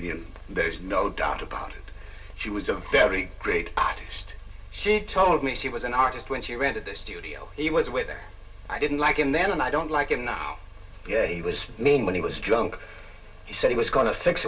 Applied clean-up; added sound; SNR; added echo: none; none; none; reverberation time 0.1 s.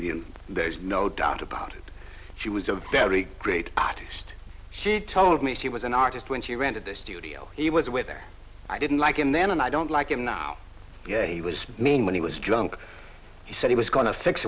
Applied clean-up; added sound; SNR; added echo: none; none; none; none.